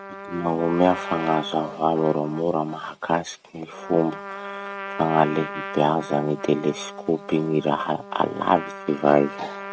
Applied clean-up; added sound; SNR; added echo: none; Trumpet; 12 dB; none.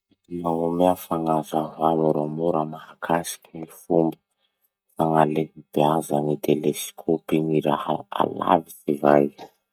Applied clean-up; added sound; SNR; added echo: neural mask model DeepFilterNet 3.